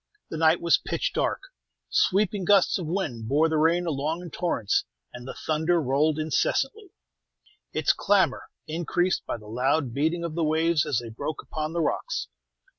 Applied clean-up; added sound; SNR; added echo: none; none; none; none.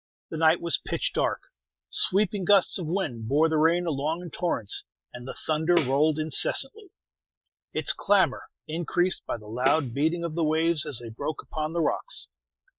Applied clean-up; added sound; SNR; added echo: neural mask model DeepFilterNet 3.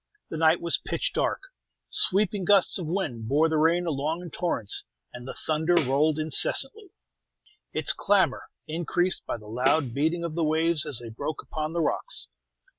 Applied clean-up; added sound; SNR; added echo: none; Tambourine; 4 dB; none.